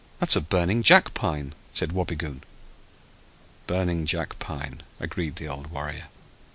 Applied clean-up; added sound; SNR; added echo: none; none; none; none.